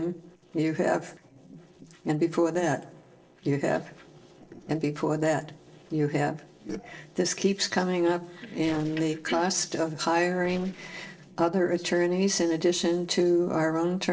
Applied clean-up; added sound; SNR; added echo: neural separator model SepFormer DNS4.